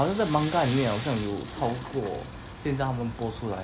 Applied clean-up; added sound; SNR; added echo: none; Toilet flush / Water; 12 dB; none.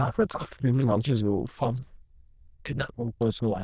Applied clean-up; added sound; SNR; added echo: neural diffusion model UNIVERSE++.